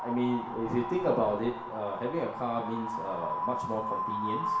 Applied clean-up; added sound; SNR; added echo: none; Wind; 3 dB; reverberation time 0.8 s.